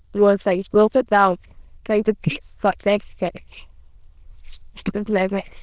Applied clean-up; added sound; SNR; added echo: neural diffusion model UNIVERSE++.